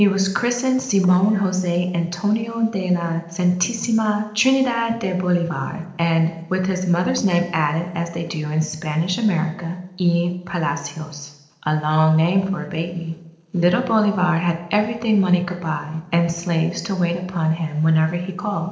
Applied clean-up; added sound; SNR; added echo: neural separator model SepFormer DNS4.